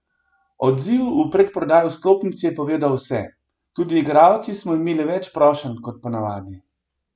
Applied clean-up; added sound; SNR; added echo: none; none; none; none.